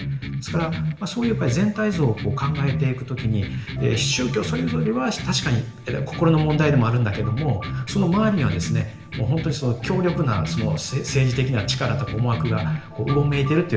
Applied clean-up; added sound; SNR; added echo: none; Electric guitar; 5 dB; reverberation time 0.8 s.